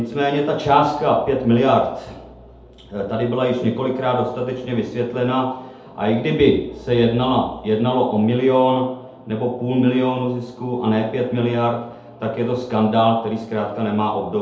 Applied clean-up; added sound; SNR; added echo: none; none; none; reverberation time 2.0 s.